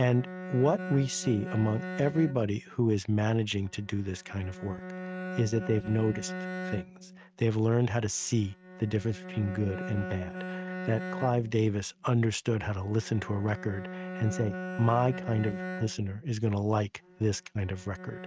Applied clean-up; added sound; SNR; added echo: neural mask model RNNoise.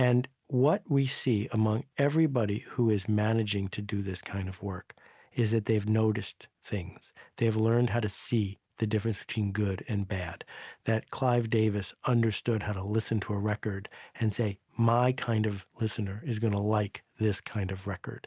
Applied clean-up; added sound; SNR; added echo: none; none; none; none.